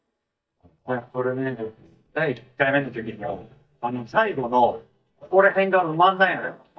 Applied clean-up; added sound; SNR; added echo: neural mask model DeepFilterNet 3.